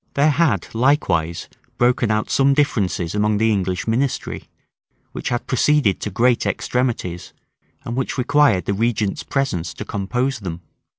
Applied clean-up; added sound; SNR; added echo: none; none; none; none.